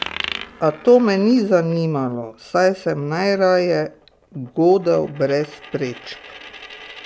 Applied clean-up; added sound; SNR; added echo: none; Coin (dropping); 17 dB; none.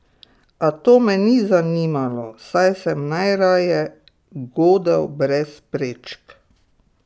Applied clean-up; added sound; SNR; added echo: none; none; none; none.